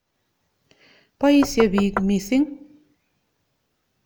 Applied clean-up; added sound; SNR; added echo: none; Knock; 8 dB; none.